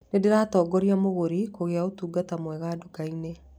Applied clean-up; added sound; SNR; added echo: none; none; none; none.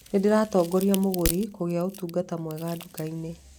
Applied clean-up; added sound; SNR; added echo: none; Crack; 12 dB; none.